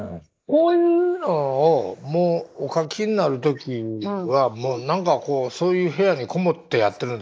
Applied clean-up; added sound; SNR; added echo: neural mask model Resemble Enhance denoiser.